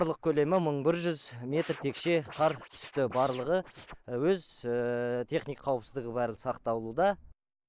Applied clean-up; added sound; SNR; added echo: neural mask model Resemble Enhance denoiser.